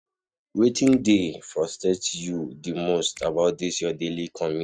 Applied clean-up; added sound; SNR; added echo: neural mask model RNNoise.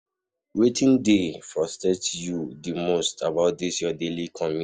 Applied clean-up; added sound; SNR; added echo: none; none; none; none.